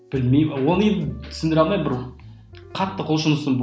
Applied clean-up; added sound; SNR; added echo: none; none; none; none.